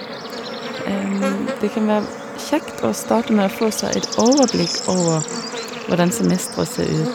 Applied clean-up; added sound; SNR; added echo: none; Bird / Insect; 7 dB; none.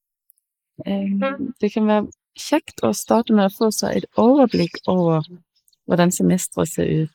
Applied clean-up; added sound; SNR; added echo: neural mask model Resemble Enhance denoiser.